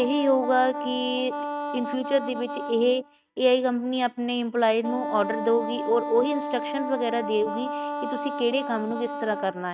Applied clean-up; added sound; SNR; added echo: neural mask model RNNoise.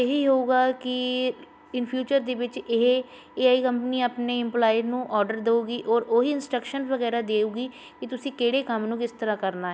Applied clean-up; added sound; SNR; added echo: none; none; none; none.